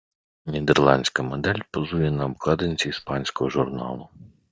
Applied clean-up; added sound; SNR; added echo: neural mask model DeepFilterNet 3.